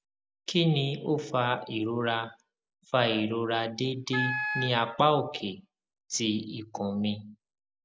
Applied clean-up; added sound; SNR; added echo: none; Wind instrument, woodwind instrument; 4 dB; none.